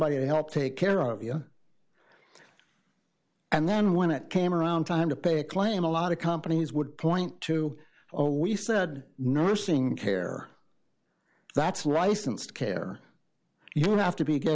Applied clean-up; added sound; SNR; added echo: none; none; none; none.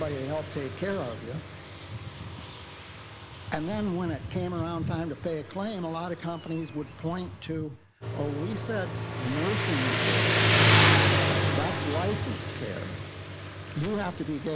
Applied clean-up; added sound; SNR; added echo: none; Motorcycle; -5 dB; none.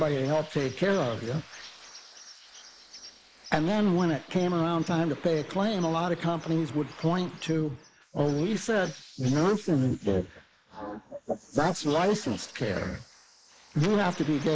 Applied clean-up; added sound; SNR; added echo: neural mask model Resemble Enhance denoiser.